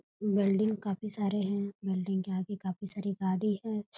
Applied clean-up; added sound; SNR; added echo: none; none; none; none.